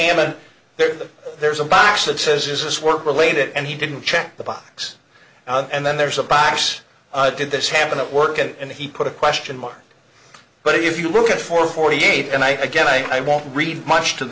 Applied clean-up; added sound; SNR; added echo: none; none; none; none.